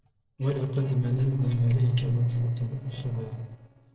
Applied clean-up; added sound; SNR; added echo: neural separator model SepFormer DNS4.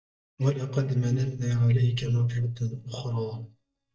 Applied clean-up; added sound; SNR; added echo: neural mask model DeepFilterNet 3.